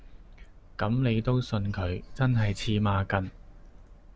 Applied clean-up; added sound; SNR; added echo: none; none; none; none.